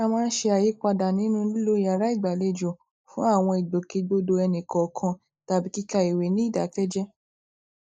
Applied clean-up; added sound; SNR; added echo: neural mask model Resemble Enhance denoiser.